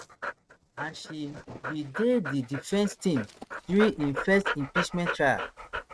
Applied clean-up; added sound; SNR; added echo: neural mask model RNNoise.